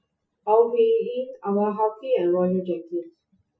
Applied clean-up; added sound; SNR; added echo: classical method Wiener filter.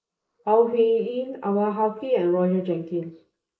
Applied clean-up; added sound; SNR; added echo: neural mask model Resemble Enhance denoiser.